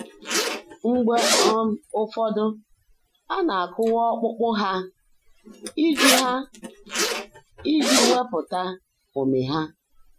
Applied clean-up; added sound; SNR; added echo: classical method Wiener filter.